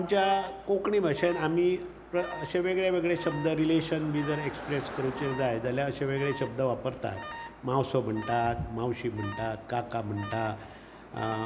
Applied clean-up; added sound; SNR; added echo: none; Alarm + Car passing by; 14 dB; none.